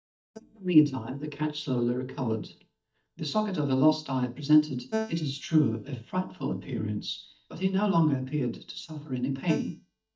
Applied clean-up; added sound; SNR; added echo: neural mask model DeepFilterNet 3.